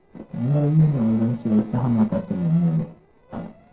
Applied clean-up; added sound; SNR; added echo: neural separator model SepFormer DNS4.